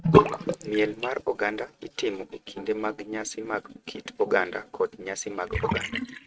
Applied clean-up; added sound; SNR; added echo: neural mask model RNNoise.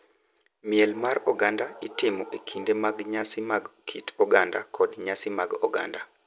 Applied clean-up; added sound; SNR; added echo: none; none; none; none.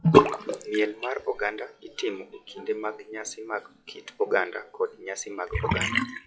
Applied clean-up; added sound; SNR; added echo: classical method log-MMSE.